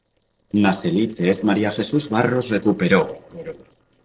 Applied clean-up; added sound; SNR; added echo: neural separator model SepFormer DNS4.